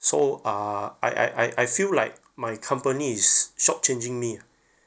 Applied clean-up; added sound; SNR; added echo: none; none; none; none.